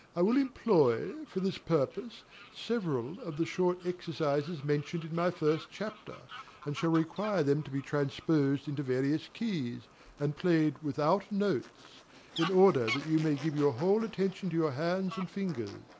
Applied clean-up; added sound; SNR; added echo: none; Fowl; 18 dB; none.